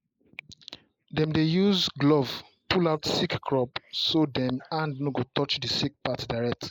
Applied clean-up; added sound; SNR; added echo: neural mask model Resemble Enhance denoiser.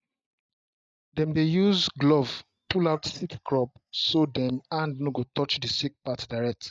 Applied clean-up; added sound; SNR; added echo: neural mask model DeepFilterNet 3.